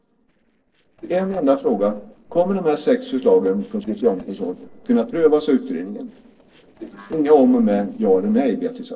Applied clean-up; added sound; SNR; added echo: neural separator model SepFormer DNS4.